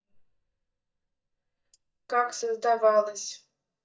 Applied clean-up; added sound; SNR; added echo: neural mask model DeepFilterNet 3.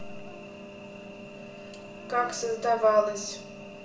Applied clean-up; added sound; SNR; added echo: none; Cricket / Buzz; 19 dB; reverberation time 0.7 s.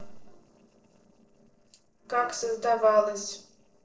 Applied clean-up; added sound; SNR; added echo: neural separator model SepFormer DNS4.